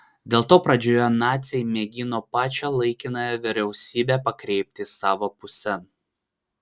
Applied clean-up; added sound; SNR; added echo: none; none; none; none.